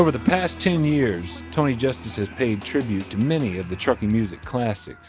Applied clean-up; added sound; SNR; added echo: none; none; none; none.